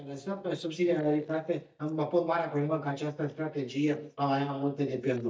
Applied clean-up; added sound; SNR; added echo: neural mask model DeepFilterNet 3.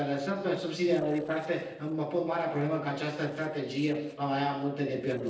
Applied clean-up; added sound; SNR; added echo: neural separator model SepFormer DNS4.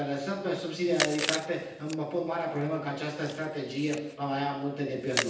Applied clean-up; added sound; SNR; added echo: none; Chewing, mastication; 7 dB; reverberation time 0.9 s.